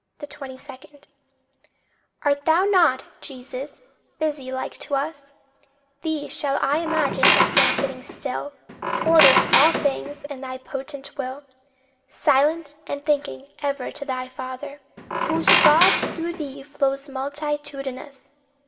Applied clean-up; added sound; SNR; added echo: none; Squeak; -4 dB; reverberation time 1.0 s.